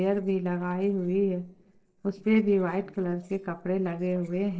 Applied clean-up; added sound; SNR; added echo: neural separator model SepFormer DNS4.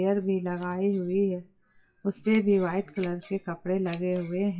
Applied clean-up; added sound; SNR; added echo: classical method WPE with log-MMSE.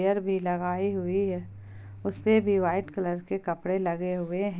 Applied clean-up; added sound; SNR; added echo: none; none; none; none.